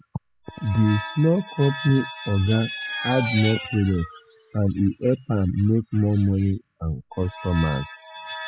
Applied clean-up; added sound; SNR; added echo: classical method spectral subtraction.